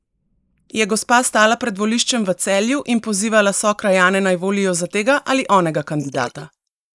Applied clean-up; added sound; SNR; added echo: neural mask model Resemble Enhance denoiser.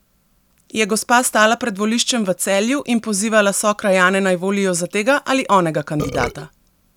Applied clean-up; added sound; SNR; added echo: none; Burping, eructation; 7 dB; none.